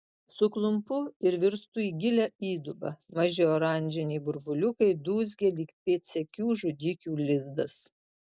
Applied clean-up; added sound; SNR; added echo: none; none; none; none.